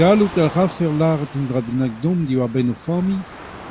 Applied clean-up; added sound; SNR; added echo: none; Waves, surf; 17 dB; none.